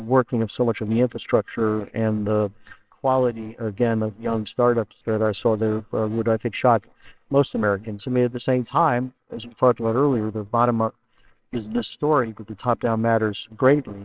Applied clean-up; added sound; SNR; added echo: neural separator model SepFormer WHAMR!.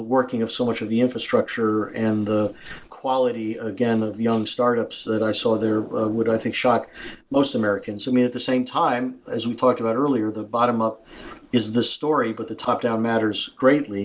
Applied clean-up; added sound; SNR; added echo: none; none; none; none.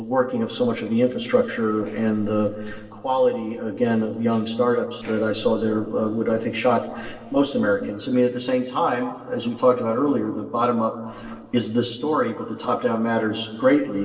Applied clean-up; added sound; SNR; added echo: neural separator model SepFormer DNS4.